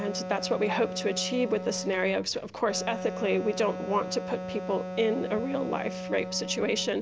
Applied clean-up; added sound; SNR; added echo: none; Wind instrument, woodwind instrument; 7 dB; none.